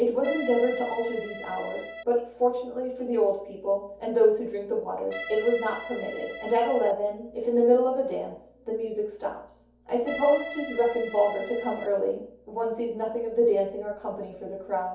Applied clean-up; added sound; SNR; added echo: none; Accordion; 11 dB; reverberation time 0.6 s.